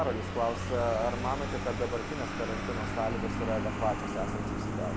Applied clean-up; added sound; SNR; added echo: none; Vehicle; 0 dB; none.